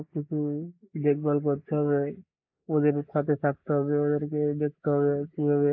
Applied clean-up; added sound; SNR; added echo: neural mask model Resemble Enhance denoiser.